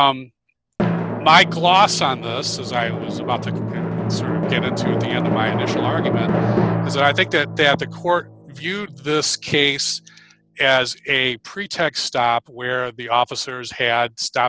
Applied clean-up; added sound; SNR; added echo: none; Drum; 4 dB; none.